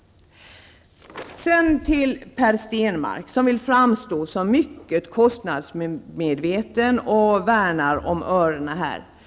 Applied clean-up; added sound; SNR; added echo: none; none; none; none.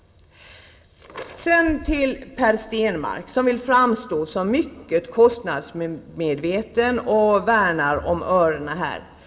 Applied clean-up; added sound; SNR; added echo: none; none; none; reverberation time 2.1 s.